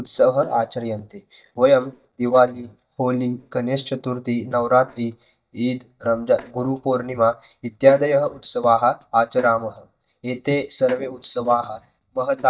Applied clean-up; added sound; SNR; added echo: neural mask model DeepFilterNet 3.